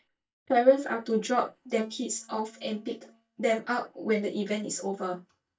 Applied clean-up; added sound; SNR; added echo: neural mask model DeepFilterNet 3.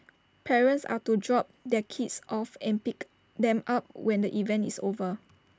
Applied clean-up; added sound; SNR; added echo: none; none; none; none.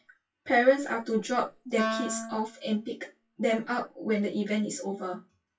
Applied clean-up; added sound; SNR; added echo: classical method WPE with log-MMSE.